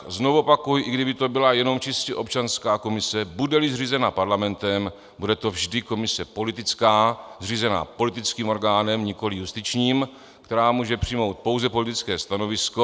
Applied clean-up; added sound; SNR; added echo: none; none; none; none.